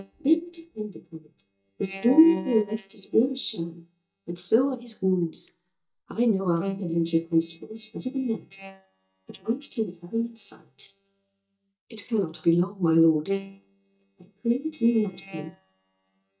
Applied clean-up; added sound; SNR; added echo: neural mask model DeepFilterNet 3.